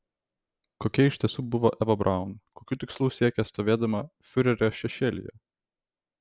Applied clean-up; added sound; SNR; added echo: none; none; none; none.